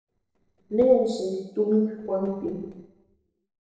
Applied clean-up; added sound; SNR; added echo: neural separator model SepFormer DNS4.